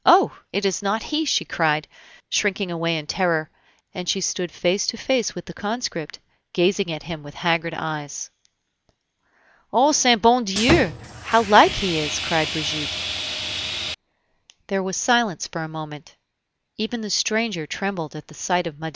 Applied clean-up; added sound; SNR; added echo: none; Sawing; 4 dB; none.